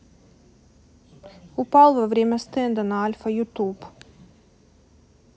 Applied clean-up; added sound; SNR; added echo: none; none; none; none.